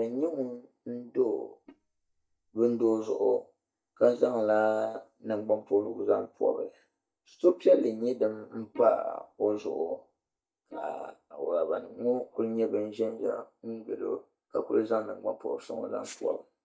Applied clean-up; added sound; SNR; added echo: neural mask model DeepFilterNet 3.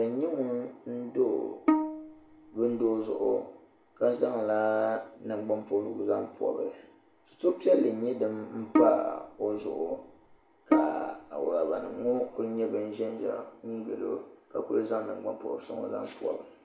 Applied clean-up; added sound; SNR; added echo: none; Bowed string instrument; 2 dB; reverberation time 0.5 s.